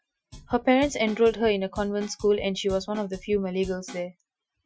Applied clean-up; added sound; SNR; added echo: classical method Wiener filter.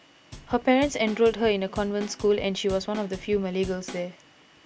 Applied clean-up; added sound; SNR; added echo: none; Drum / Drum kit; 16 dB; none.